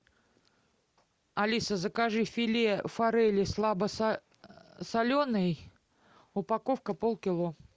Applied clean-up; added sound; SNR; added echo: none; none; none; none.